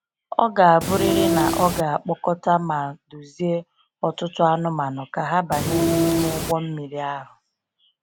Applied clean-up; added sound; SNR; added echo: none; Train; -1 dB; none.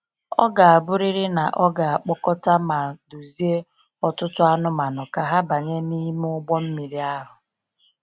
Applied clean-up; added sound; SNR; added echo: none; none; none; none.